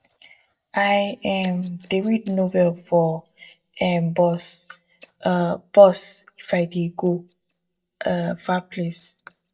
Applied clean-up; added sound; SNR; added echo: neural mask model DeepFilterNet 3.